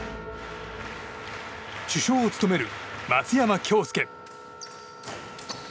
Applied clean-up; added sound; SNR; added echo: none; Wind instrument, woodwind instrument; 16 dB; none.